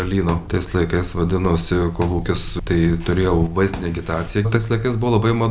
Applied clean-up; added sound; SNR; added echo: none; Thump, thud; 19 dB; none.